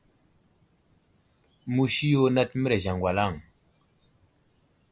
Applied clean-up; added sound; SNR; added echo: none; none; none; none.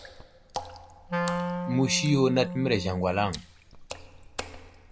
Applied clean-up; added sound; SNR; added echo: none; Water / Splash, splatter + Wind instrument, woodwind instrument; 6 dB; none.